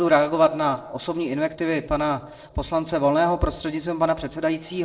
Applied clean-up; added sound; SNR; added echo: neural separator model SepFormer DNS4.